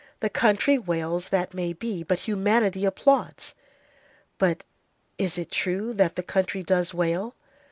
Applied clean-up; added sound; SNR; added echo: none; none; none; none.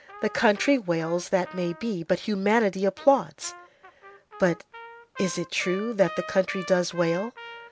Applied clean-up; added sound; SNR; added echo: none; Trumpet; 17 dB; none.